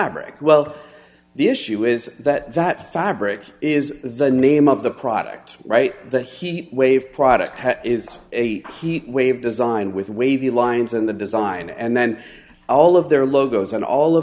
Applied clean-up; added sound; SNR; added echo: none; none; none; none.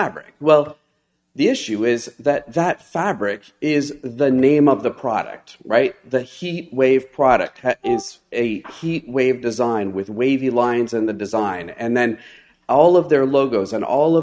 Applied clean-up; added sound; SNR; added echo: neural mask model RNNoise.